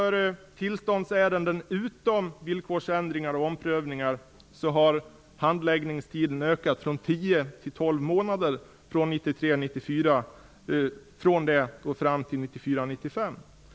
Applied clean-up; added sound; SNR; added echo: none; none; none; none.